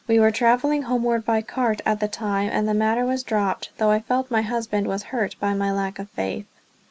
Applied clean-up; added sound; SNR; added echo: none; none; none; none.